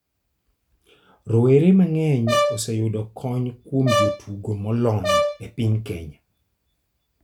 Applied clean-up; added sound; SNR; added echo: none; Brass instrument; 3 dB; none.